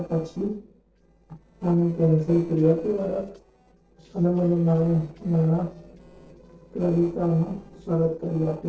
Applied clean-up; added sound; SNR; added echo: neural separator model SepFormer DNS4.